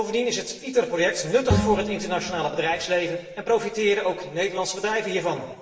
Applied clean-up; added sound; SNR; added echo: none; Bowed string instrument; 4 dB; reverberation time 1.4 s.